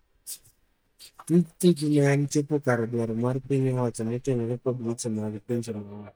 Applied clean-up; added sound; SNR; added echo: neural mask model DeepFilterNet 3.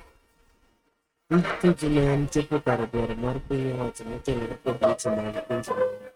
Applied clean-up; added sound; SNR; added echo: neural mask model RNNoise.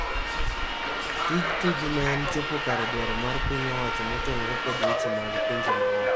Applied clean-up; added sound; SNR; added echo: none; Subway, metro, underground; -5 dB; none.